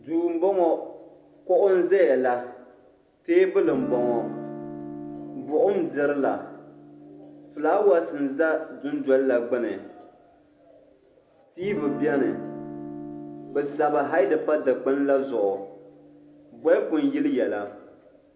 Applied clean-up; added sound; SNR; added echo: none; Guitar; 15 dB; reverberation time 0.7 s.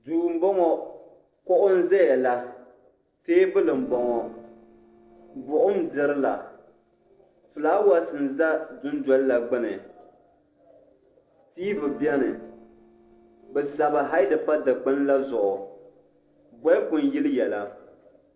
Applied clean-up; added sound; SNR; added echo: neural separator model SepFormer DNS4.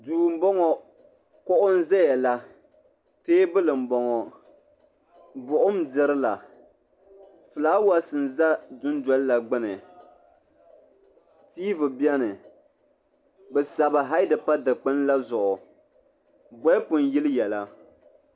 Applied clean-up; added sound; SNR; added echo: none; none; none; none.